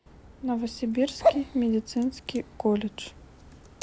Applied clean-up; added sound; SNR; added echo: none; Crack; 20 dB; none.